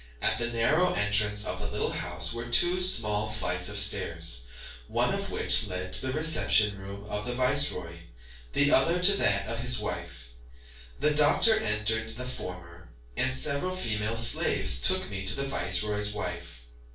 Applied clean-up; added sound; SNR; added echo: none; none; none; reverberation time 0.3 s.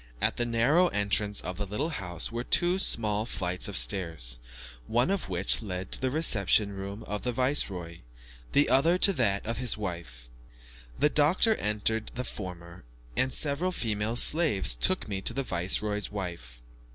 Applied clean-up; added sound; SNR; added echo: none; none; none; none.